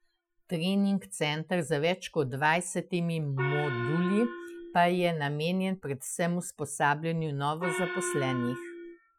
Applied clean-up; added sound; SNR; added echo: classical method Wiener filter.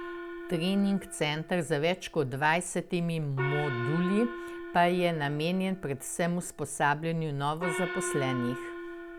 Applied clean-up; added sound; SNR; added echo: none; Gong; 9 dB; none.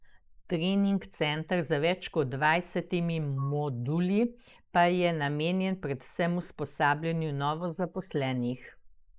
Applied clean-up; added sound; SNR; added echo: neural mask model Resemble Enhance denoiser.